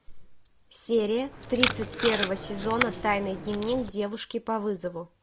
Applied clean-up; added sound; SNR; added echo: none; Packing tape, duct tape; 1 dB; none.